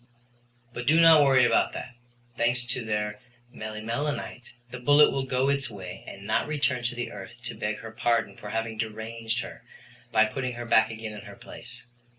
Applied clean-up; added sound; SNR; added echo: none; none; none; none.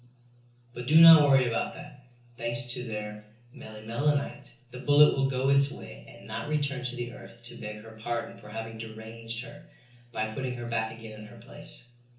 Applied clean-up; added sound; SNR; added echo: none; none; none; reverberation time 0.7 s.